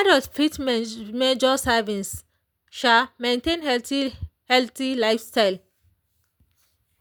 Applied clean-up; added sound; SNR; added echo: none; none; none; none.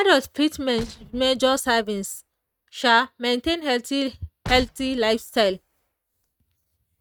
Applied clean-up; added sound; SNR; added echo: neural mask model RNNoise.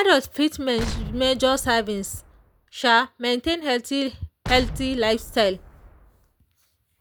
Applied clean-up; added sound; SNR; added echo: none; Explosion; 11 dB; none.